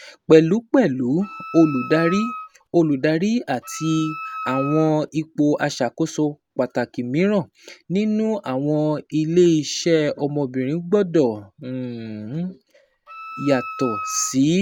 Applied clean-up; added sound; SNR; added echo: none; Wind instrument, woodwind instrument; 11 dB; none.